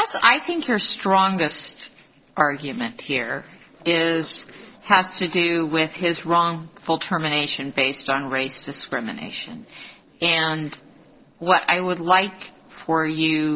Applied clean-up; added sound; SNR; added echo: neural separator model SepFormer DNS4.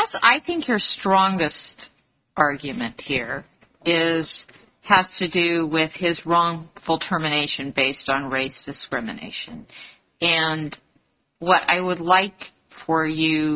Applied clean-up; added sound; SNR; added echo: neural mask model RNNoise.